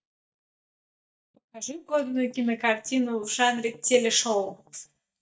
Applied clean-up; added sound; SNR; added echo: neural mask model DeepFilterNet 3.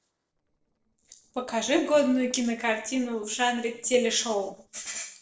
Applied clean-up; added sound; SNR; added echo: neural separator model SepFormer DNS4.